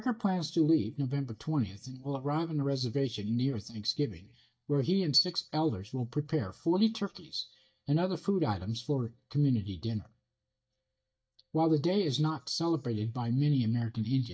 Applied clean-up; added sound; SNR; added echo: neural mask model DeepFilterNet 3.